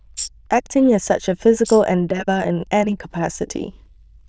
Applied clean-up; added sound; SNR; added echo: neural diffusion model UNIVERSE++.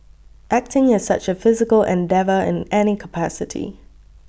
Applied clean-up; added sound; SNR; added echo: none; none; none; none.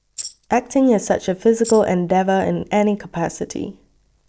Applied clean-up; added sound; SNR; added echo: neural separator model SepFormer DNS4.